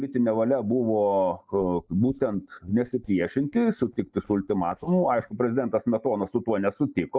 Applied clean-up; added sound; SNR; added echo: neural mask model DeepFilterNet 3.